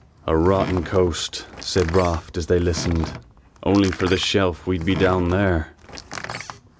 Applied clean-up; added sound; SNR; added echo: none; Door; 13 dB; none.